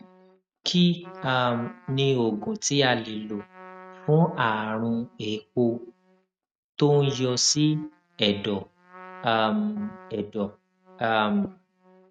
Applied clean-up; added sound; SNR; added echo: neural mask model RNNoise.